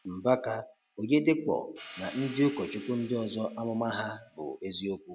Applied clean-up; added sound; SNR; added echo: none; Hi-hat; 18 dB; none.